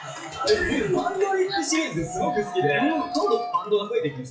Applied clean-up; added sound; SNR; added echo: classical method WPE with log-MMSE.